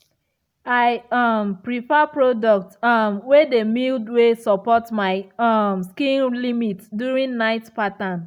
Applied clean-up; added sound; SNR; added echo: none; none; none; none.